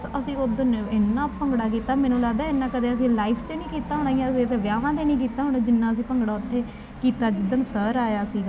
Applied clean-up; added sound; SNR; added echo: none; none; none; none.